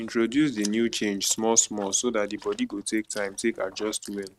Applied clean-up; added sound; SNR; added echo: neural mask model RNNoise.